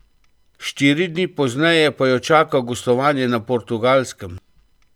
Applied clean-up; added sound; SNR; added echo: none; none; none; none.